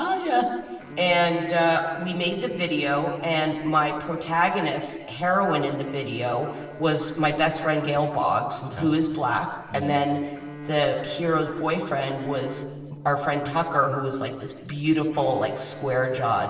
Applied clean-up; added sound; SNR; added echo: neural separator model SepFormer DNS4.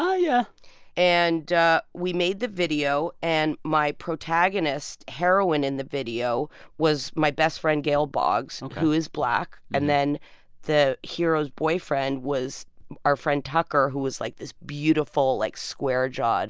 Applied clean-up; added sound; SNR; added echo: none; none; none; none.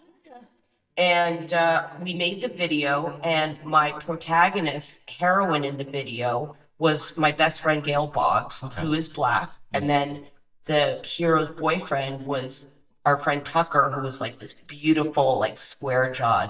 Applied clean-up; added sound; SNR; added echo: neural mask model DeepFilterNet 3.